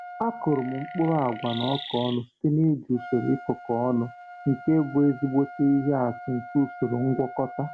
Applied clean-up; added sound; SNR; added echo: none; Chirp, tweet + Trumpet; 14 dB; none.